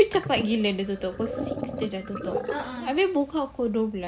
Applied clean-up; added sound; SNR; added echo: none; Sink (filling or washing); 8 dB; none.